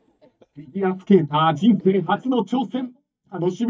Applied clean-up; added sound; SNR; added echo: neural mask model DeepFilterNet 3.